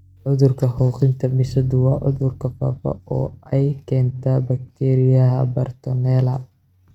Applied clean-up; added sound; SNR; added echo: neural mask model RNNoise.